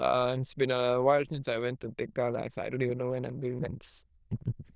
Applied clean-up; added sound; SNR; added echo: neural diffusion model UNIVERSE++.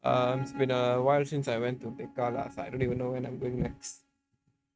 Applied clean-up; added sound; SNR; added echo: neural mask model RNNoise.